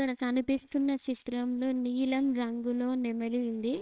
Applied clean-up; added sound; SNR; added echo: neural separator model SepFormer WHAMR!.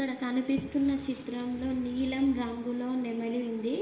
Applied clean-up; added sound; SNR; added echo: none; Squeak; 19 dB; reverberation time 0.7 s.